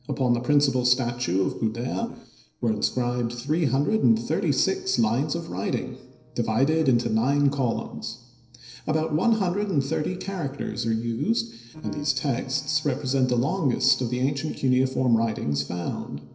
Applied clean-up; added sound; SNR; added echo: neural separator model SepFormer DNS4.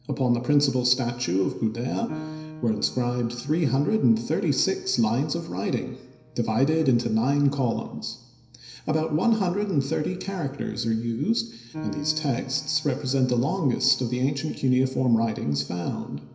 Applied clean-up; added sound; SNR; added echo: none; Piano; 20 dB; reverberation time 0.9 s.